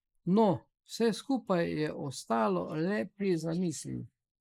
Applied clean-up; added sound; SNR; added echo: neural mask model Resemble Enhance denoiser.